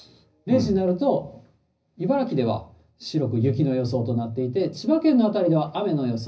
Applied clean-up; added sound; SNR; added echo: none; none; none; reverberation time 0.4 s.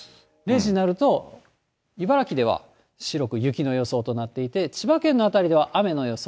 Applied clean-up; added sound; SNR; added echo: none; none; none; none.